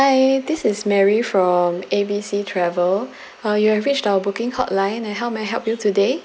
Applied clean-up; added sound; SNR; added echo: none; none; none; none.